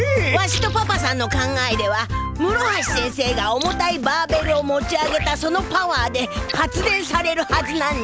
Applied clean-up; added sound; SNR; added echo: none; Keyboard (musical); 11 dB; none.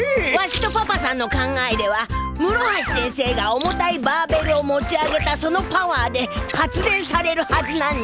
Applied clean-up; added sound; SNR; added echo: none; none; none; none.